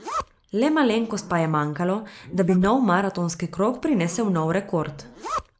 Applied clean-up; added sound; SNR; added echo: neural mask model Resemble Enhance denoiser.